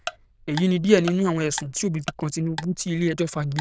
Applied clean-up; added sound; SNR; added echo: neural diffusion model UNIVERSE++.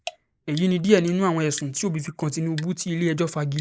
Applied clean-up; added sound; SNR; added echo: neural mask model Resemble Enhance denoiser.